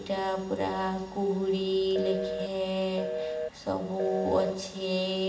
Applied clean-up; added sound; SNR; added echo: none; Telephone; 5 dB; reverberation time 0.9 s.